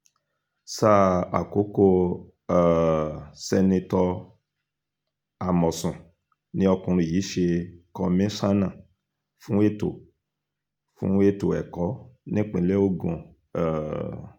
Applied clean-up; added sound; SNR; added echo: none; none; none; none.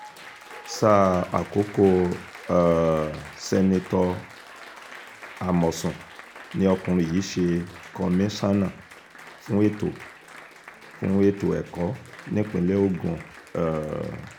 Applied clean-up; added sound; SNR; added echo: none; Applause; 18 dB; none.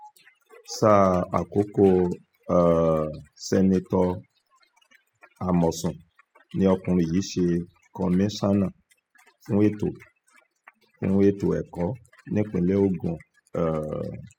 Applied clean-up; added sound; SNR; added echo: classical method spectral subtraction.